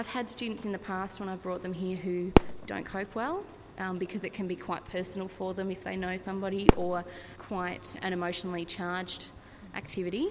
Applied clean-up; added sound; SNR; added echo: none; Fireworks; -1 dB; none.